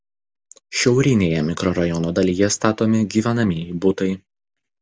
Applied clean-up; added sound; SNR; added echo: none; none; none; none.